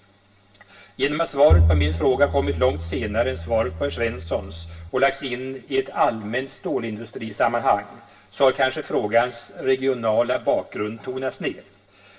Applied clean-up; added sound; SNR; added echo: none; Bowed string instrument; 0 dB; reverberation time 0.2 s.